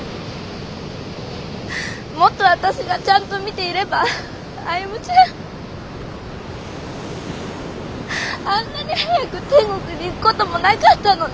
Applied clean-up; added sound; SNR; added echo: none; none; none; none.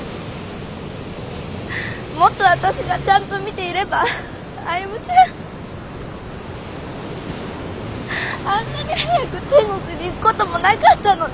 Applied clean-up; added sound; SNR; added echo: none; Accelerating, revving, vroom / Car; 17 dB; none.